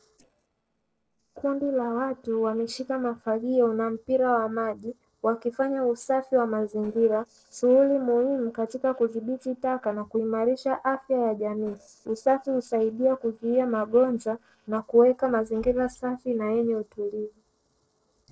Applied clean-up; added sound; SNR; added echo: neural separator model SepFormer DNS4.